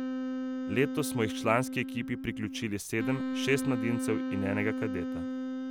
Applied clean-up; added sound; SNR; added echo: none; Wind instrument, woodwind instrument; 2 dB; none.